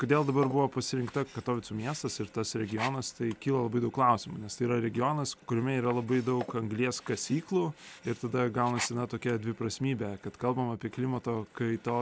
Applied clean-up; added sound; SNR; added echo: none; Sink (filling or washing); 18 dB; none.